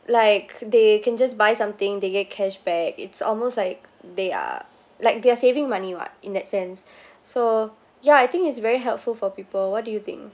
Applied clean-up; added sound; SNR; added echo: none; none; none; none.